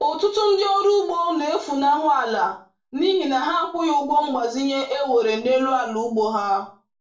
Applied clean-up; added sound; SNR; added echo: none; none; none; reverberation time 0.3 s.